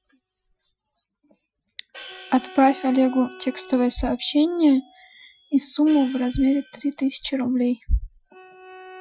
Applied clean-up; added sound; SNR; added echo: classical method Wiener filter.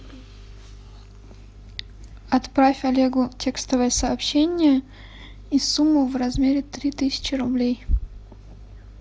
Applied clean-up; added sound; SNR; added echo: none; none; none; none.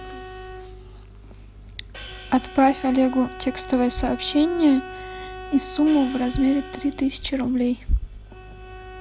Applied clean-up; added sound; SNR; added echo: none; Bowed string instrument + Hi-hat; 15 dB; none.